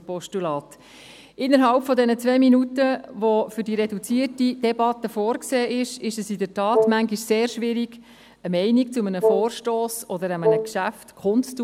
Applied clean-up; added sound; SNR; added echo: none; Wind instrument, woodwind instrument; 0 dB; none.